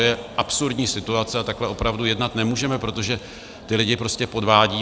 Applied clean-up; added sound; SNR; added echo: none; none; none; none.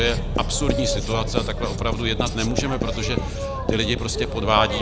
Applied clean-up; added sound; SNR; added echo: none; Writing + Boat, Water vehicle; 1 dB; none.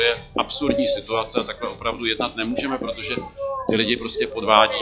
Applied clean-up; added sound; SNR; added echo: classical method log-MMSE.